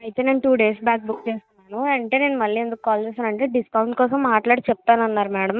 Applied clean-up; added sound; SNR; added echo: neural mask model DeepFilterNet 3.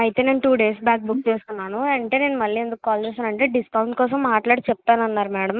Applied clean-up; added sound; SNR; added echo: neural mask model Resemble Enhance denoiser.